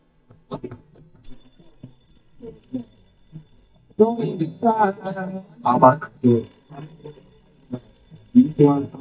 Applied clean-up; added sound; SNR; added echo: neural mask model DeepFilterNet 3.